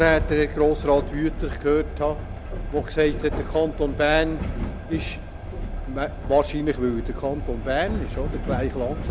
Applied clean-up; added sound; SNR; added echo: none; Train; 5 dB; none.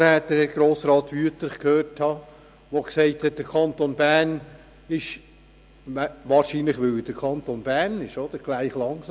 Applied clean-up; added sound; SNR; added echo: none; none; none; none.